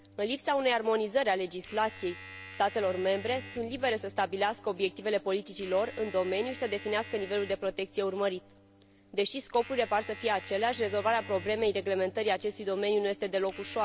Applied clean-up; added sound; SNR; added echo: none; Bowed string instrument + Domestic sounds, home sounds; 17 dB; none.